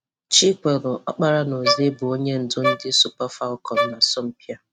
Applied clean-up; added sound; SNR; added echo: neural mask model RNNoise.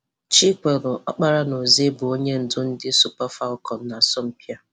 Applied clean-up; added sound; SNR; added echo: none; none; none; none.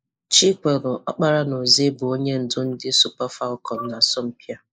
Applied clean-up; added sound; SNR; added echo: neural mask model Resemble Enhance denoiser.